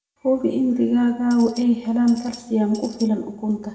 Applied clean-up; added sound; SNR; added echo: none; Tambourine; 20 dB; reverberation time 1.2 s.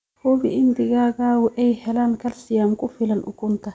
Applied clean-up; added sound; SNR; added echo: none; none; none; none.